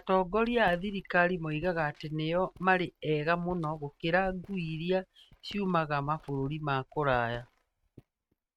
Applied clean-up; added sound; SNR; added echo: neural mask model RNNoise.